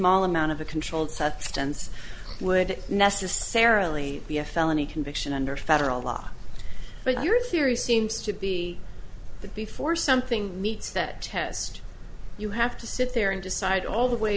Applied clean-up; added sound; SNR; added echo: none; none; none; none.